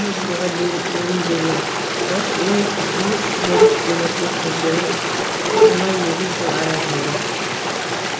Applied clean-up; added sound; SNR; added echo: none; Bowed string instrument + Stream; -4 dB; none.